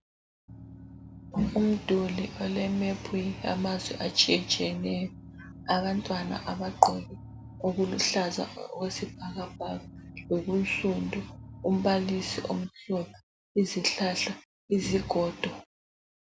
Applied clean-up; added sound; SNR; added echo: none; Engine; 15 dB; none.